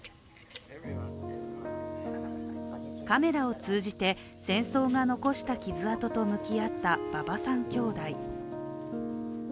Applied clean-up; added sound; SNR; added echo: none; none; none; none.